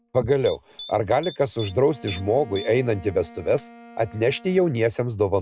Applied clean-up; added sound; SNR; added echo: none; Typing + Bowed string instrument; 19 dB; none.